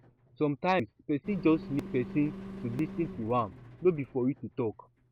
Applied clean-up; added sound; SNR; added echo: none; Engine; 14 dB; none.